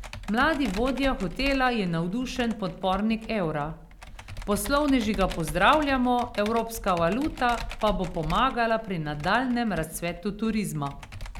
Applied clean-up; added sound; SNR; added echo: none; Computer keyboard; 11 dB; none.